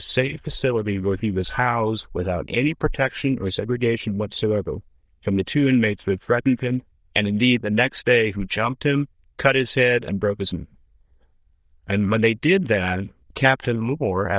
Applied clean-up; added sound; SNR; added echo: neural diffusion model UNIVERSE++.